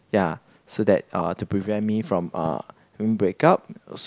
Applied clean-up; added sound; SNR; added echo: none; none; none; none.